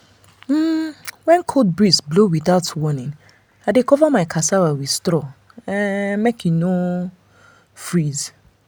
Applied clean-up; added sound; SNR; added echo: none; none; none; none.